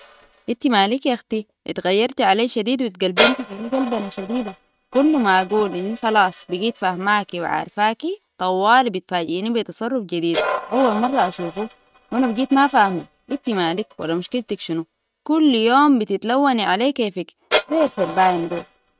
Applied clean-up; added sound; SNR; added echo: neural mask model RNNoise.